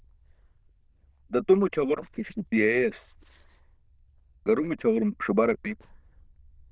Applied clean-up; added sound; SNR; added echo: neural diffusion model UNIVERSE++.